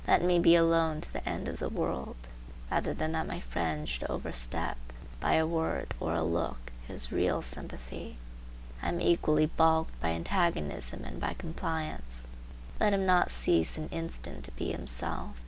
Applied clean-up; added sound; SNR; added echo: none; none; none; none.